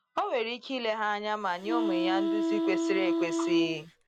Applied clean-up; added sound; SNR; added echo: none; Wind instrument, woodwind instrument; -2 dB; none.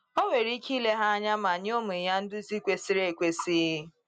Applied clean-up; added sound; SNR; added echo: none; none; none; none.